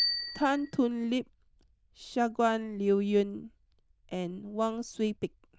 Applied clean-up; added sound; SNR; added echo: neural diffusion model UNIVERSE++.